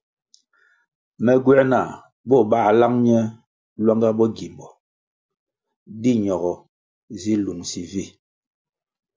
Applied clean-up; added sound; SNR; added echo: none; none; none; none.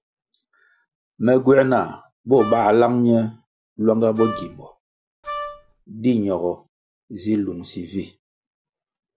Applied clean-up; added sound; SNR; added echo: none; Wind instrument, woodwind instrument; 11 dB; none.